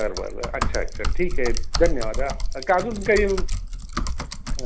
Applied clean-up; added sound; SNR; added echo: none; Typing; -2 dB; none.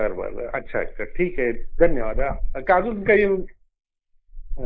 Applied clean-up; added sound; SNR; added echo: neural mask model Resemble Enhance denoiser.